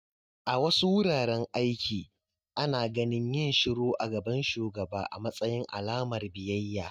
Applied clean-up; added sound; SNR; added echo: neural mask model DeepFilterNet 3.